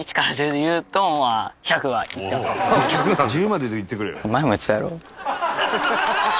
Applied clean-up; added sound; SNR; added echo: none; none; none; none.